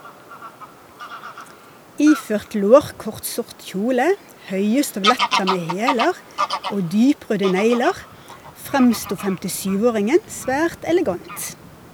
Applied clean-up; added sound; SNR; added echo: none; Bird vocalization, bird call, bird song / Fowl; 9 dB; none.